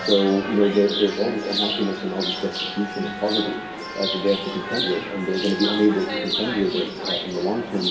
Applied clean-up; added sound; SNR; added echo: none; Chirp, tweet; 6 dB; reverberation time 2.5 s.